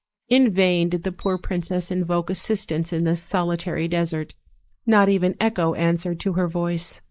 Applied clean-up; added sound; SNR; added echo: neural mask model Resemble Enhance denoiser.